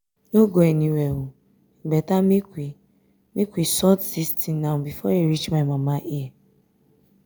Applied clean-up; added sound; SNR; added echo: none; none; none; none.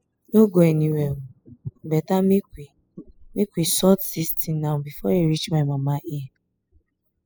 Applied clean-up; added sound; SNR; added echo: classical method spectral subtraction.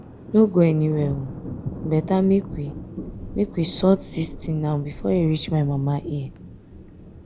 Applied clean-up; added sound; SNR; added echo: none; Thunder; 13 dB; none.